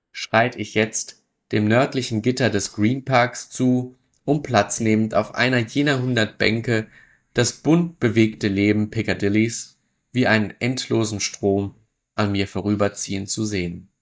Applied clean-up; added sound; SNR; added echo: neural mask model DeepFilterNet 3.